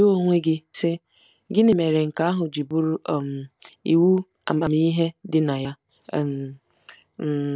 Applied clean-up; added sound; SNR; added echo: none; none; none; none.